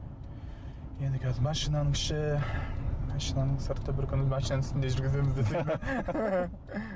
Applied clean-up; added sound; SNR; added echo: none; none; none; none.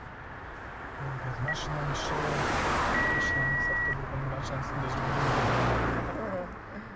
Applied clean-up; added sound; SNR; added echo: none; Telephone + Car passing by; -5 dB; none.